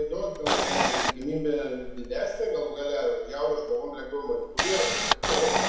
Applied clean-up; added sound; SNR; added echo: none; Camera; 0 dB; reverberation time 1.0 s.